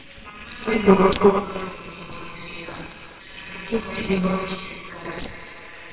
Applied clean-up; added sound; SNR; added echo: neural separator model SepFormer WHAMR!.